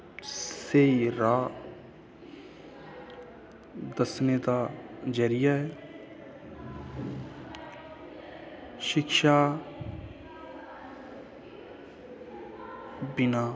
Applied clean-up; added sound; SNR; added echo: none; none; none; none.